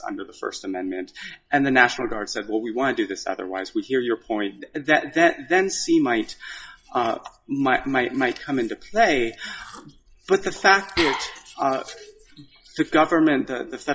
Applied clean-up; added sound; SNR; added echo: classical method WPE with log-MMSE.